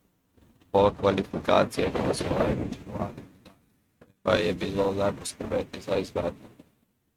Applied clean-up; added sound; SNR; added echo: neural mask model RNNoise.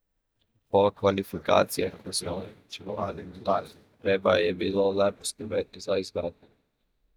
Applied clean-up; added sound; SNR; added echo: neural mask model DeepFilterNet 3.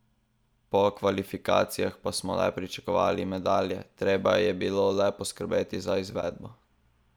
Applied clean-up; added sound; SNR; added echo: none; none; none; none.